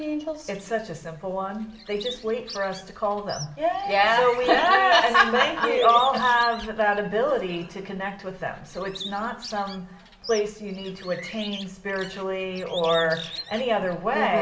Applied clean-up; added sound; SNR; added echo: none; Bird; 16 dB; reverberation time 1.9 s.